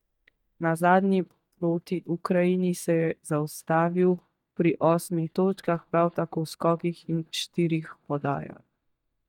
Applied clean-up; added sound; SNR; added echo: neural mask model DeepFilterNet 3.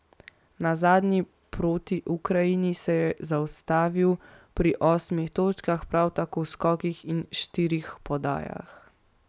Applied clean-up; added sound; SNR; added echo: none; none; none; none.